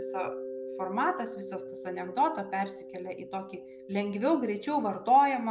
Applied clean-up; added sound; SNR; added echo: none; Mallet percussion; 12 dB; none.